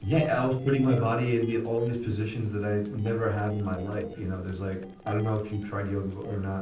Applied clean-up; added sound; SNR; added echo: neural separator model SepFormer DNS4.